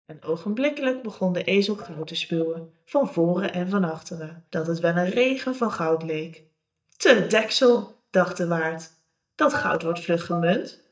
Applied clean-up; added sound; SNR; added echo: neural mask model DeepFilterNet 3.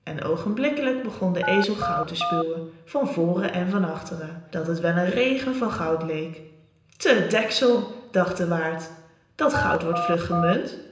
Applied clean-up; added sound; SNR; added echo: none; Telephone; 2 dB; reverberation time 0.9 s.